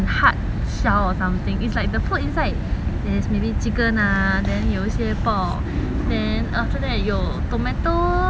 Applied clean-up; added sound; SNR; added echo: none; none; none; none.